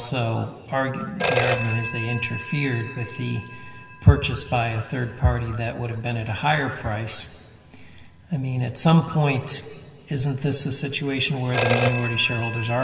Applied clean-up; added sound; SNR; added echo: none; Telephone; 3 dB; reverberation time 2.0 s.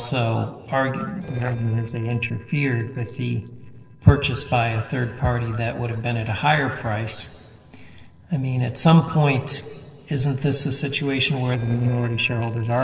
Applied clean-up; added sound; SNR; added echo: neural separator model SepFormer DNS4.